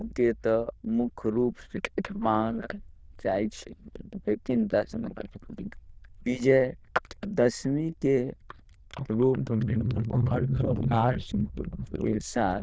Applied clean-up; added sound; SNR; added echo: neural diffusion model UNIVERSE++.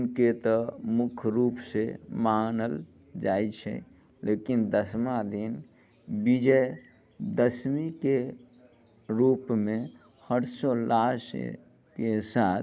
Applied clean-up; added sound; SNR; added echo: none; none; none; none.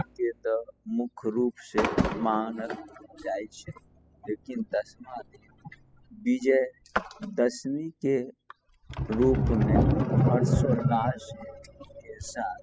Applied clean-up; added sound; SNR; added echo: classical method spectral subtraction.